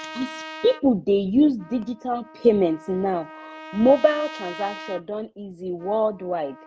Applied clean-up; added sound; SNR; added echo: none; Trumpet; 17 dB; none.